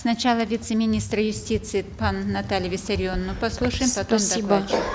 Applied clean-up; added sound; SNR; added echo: none; none; none; none.